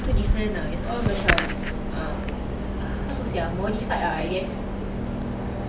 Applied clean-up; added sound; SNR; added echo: none; none; none; none.